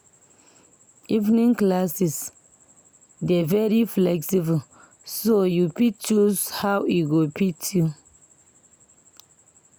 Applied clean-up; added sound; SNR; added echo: none; none; none; none.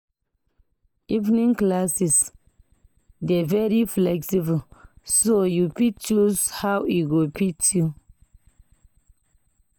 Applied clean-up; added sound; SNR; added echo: neural mask model DeepFilterNet 3.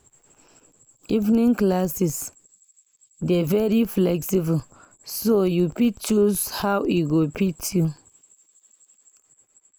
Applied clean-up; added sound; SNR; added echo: neural mask model Resemble Enhance denoiser.